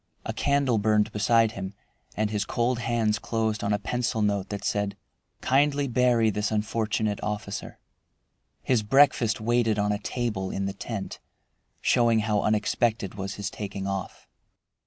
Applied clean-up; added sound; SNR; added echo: none; none; none; none.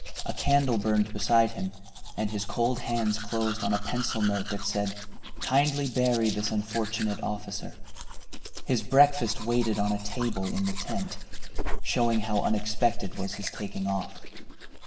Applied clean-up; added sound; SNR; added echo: none; Domestic sounds, home sounds; 2 dB; reverberation time 1.4 s.